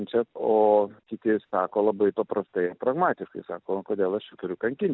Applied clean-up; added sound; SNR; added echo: none; none; none; none.